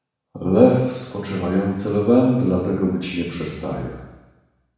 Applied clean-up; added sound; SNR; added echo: none; none; none; reverberation time 1.1 s.